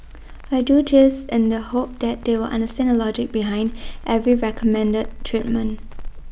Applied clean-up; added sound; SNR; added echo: none; Crackle; 13 dB; none.